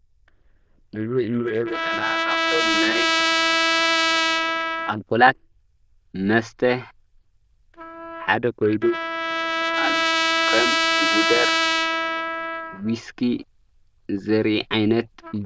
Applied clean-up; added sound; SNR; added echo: neural diffusion model UNIVERSE++.